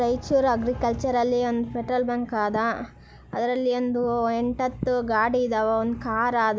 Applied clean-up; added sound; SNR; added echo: none; none; none; none.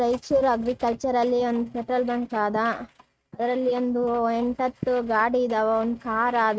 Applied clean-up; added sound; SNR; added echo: neural mask model RNNoise.